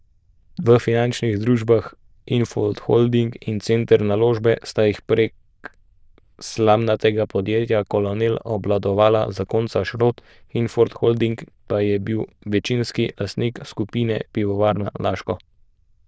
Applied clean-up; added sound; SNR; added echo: neural diffusion model UNIVERSE++.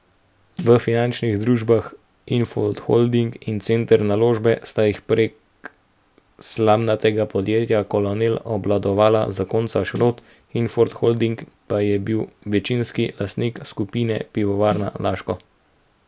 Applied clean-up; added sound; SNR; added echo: none; Snare drum; 17 dB; none.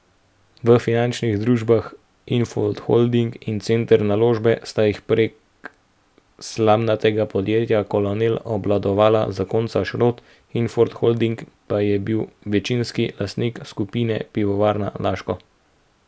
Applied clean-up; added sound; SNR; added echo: none; none; none; none.